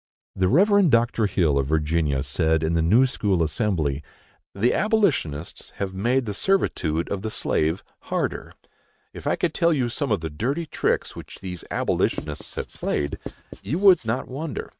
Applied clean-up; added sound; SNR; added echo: neural mask model RNNoise.